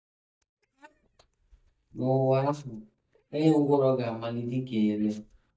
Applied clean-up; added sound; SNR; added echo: neural mask model DeepFilterNet 3.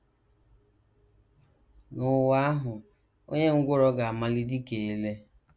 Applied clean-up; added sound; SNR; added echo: none; none; none; none.